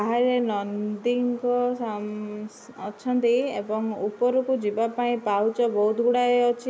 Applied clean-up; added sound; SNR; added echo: none; none; none; none.